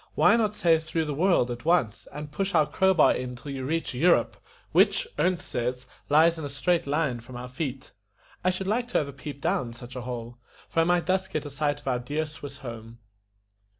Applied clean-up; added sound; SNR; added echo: none; none; none; none.